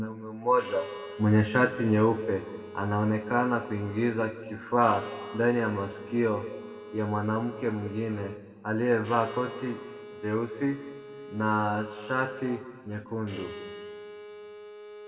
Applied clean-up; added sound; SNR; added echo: none; Bowed string instrument; 15 dB; reverberation time 1.5 s.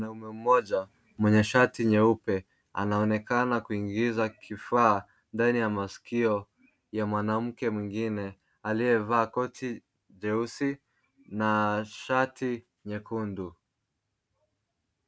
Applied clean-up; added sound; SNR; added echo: none; none; none; none.